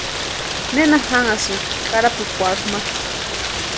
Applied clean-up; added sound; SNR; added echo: none; Rain; 3 dB; none.